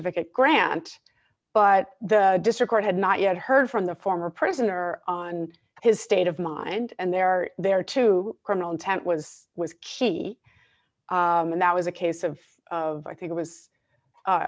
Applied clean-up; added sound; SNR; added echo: none; none; none; none.